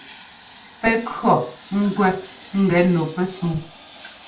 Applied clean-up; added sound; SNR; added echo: none; Fixed-wing aircraft, airplane; 20 dB; reverberation time 0.3 s.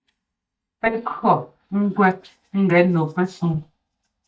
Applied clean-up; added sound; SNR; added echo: neural mask model DeepFilterNet 3.